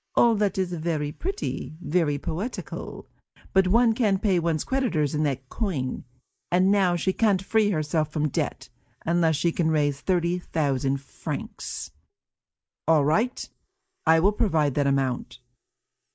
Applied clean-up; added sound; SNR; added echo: neural mask model Resemble Enhance denoiser.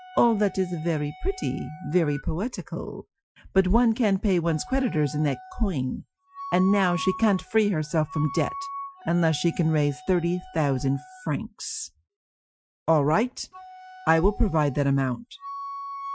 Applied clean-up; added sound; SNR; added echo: classical method Wiener filter.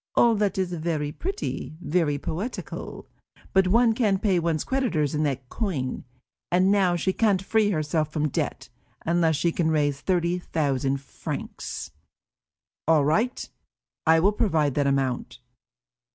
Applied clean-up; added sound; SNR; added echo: none; none; none; none.